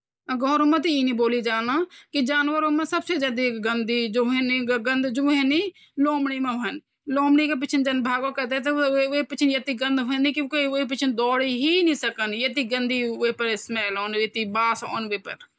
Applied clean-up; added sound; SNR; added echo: none; none; none; none.